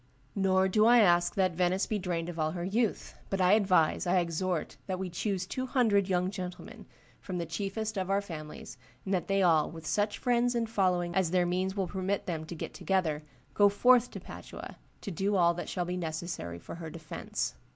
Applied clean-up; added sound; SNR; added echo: none; none; none; none.